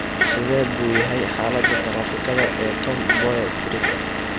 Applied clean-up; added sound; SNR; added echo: none; Fart + Engine / Vehicle; -1 dB; none.